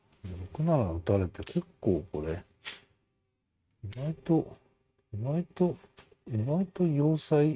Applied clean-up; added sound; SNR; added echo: neural mask model RNNoise.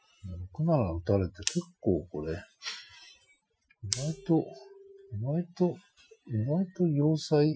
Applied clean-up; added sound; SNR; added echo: classical method Wiener filter.